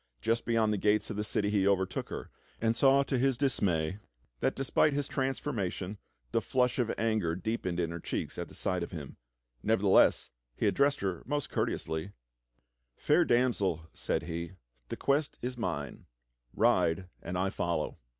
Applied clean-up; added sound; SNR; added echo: none; none; none; none.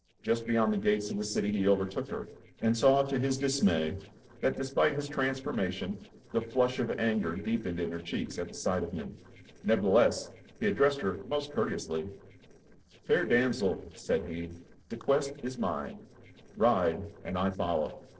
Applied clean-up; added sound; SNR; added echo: neural separator model SepFormer DNS4.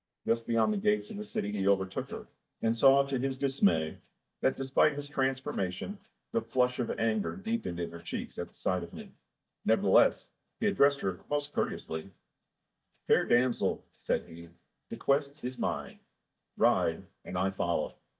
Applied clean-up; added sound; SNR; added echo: neural mask model DeepFilterNet 3.